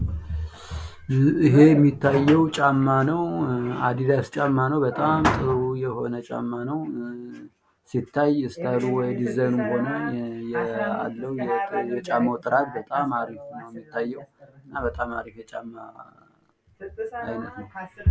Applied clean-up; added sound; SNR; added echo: none; none; none; none.